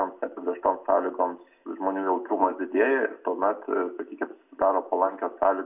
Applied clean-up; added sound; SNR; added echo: none; none; none; reverberation time 0.3 s.